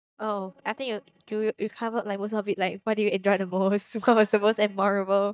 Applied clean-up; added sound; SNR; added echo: neural mask model DeepFilterNet 3.